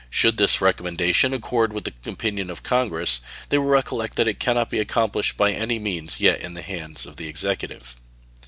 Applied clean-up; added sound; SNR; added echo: none; none; none; none.